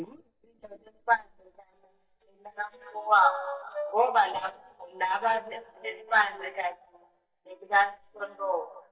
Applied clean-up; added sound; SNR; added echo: neural mask model DeepFilterNet 3.